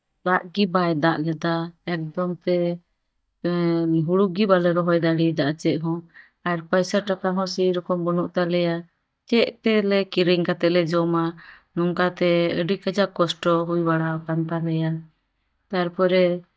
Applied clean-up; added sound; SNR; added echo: neural mask model DeepFilterNet 3.